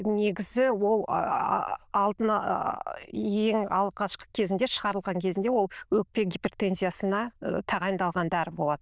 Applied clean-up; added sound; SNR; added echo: neural diffusion model UNIVERSE++.